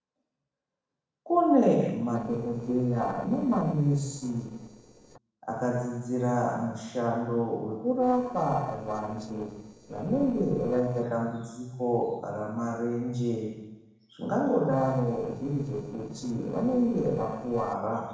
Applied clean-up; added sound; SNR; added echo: neural separator model SepFormer DNS4.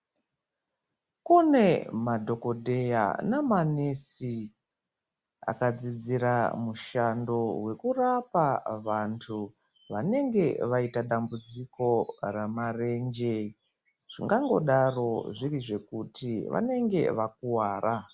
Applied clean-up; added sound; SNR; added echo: none; none; none; none.